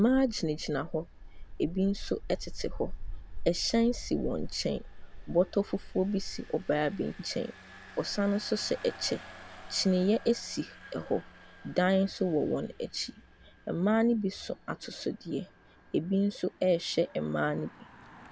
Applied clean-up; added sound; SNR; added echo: none; Engine; 12 dB; none.